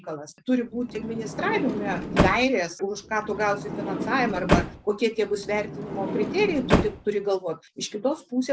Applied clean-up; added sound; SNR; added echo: none; Sliding door; 2 dB; none.